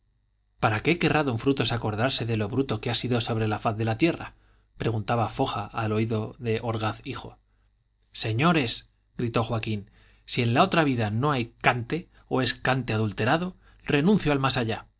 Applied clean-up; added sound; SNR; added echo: none; none; none; none.